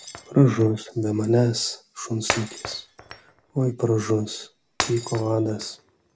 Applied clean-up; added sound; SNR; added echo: none; Shatter; 12 dB; none.